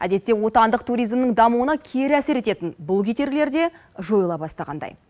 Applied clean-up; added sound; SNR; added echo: none; none; none; none.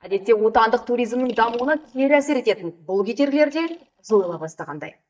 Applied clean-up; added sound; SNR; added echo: neural mask model DeepFilterNet 3.